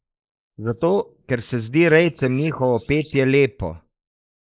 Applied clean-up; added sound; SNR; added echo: neural mask model Resemble Enhance denoiser.